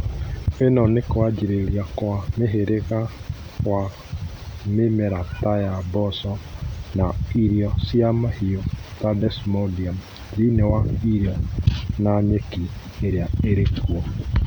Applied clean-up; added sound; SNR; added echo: none; none; none; none.